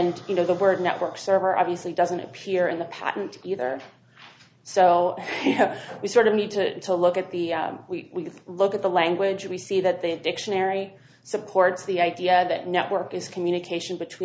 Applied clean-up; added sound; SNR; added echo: none; none; none; none.